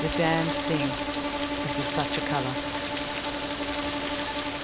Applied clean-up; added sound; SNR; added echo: none; Bowed string instrument + Rain; -3 dB; none.